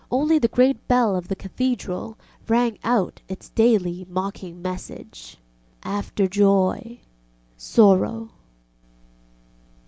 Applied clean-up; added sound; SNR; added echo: none; none; none; none.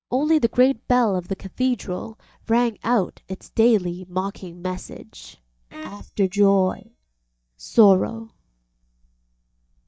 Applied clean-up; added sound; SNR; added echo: neural mask model DeepFilterNet 3.